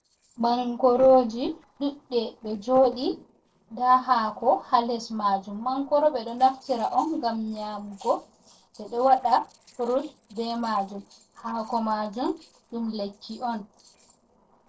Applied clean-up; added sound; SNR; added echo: neural separator model SepFormer DNS4.